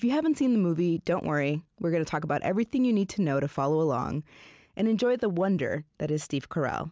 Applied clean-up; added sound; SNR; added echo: none; none; none; none.